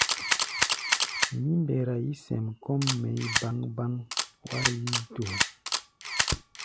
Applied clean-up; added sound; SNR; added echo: none; Camera; -1 dB; none.